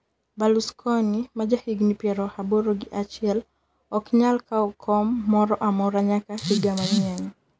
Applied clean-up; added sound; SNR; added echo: none; none; none; none.